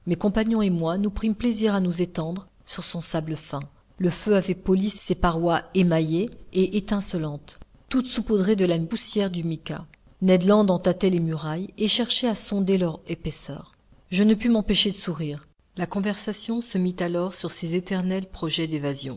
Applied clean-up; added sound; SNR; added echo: none; none; none; none.